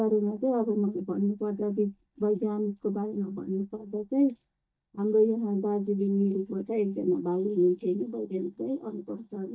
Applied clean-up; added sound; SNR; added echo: neural mask model DeepFilterNet 3.